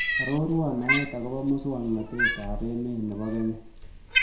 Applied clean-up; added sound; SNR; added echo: none; Cat; 1 dB; reverberation time 0.5 s.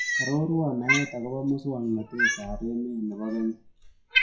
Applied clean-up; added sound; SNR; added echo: classical method WPE with log-MMSE.